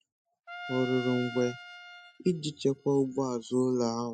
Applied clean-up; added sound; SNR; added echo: classical method spectral subtraction.